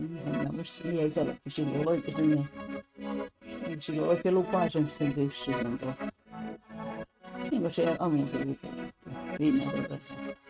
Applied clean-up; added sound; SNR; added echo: neural mask model RNNoise.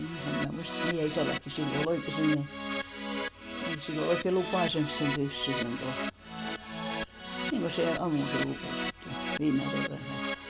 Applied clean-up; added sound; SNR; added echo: none; Keyboard (musical); 2 dB; none.